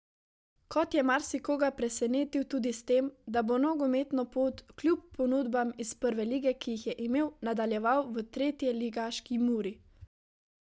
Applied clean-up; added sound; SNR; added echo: none; none; none; none.